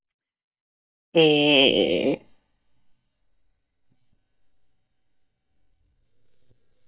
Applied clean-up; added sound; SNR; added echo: neural mask model DeepFilterNet 3.